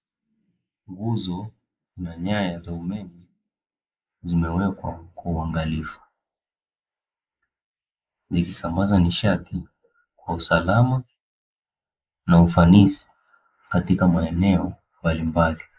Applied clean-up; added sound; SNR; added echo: neural mask model Resemble Enhance denoiser.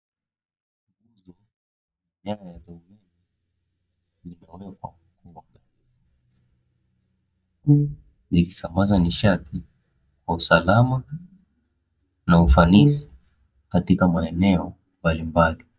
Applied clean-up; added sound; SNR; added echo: neural mask model DeepFilterNet 3.